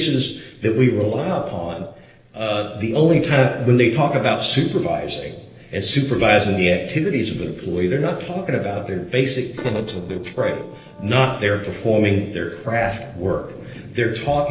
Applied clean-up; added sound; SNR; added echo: neural separator model SepFormer DNS4.